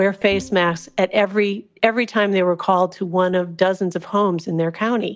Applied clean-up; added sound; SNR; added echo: none; Bowed string instrument; 19 dB; none.